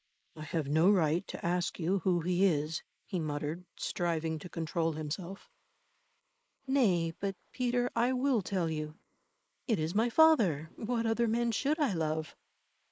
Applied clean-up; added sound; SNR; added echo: neural mask model Resemble Enhance denoiser.